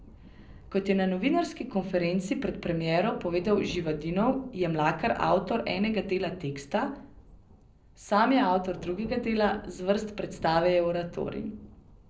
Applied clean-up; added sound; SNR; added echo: none; Thunder; 19 dB; reverberation time 0.5 s.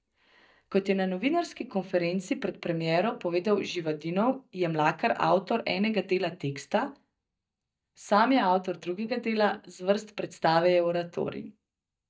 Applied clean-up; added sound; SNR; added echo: neural mask model DeepFilterNet 3.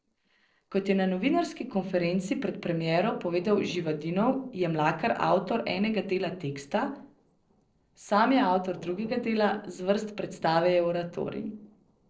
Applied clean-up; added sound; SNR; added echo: neural separator model SepFormer DNS4.